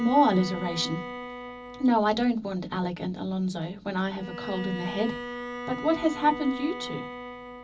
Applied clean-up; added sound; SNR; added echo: none; Bowed string instrument; 11 dB; reverberation time 0.4 s.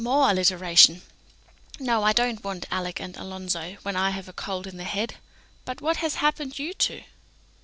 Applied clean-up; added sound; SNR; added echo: none; none; none; none.